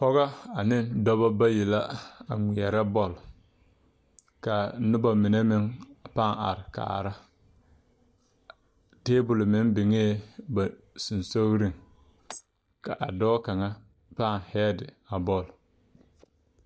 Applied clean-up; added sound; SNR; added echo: neural mask model DeepFilterNet 3.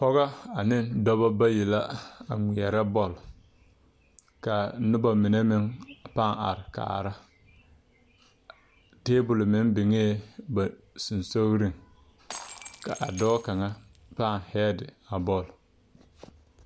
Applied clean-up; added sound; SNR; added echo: none; Shatter; 17 dB; none.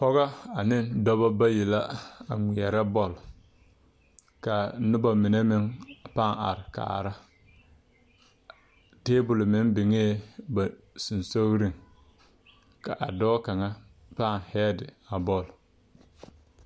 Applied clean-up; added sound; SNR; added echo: none; none; none; none.